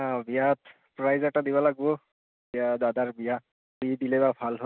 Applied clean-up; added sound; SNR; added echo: none; none; none; none.